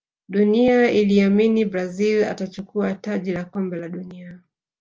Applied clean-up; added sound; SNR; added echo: none; none; none; none.